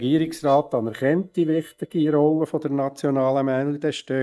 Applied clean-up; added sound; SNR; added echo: neural mask model DeepFilterNet 3.